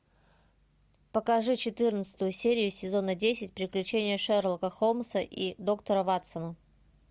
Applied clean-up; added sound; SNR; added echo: none; none; none; none.